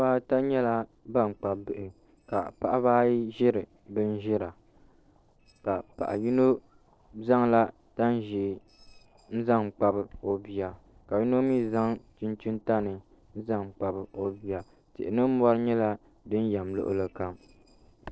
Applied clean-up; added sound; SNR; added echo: neural separator model SepFormer DNS4.